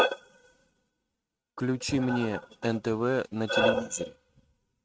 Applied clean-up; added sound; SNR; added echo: neural mask model RNNoise.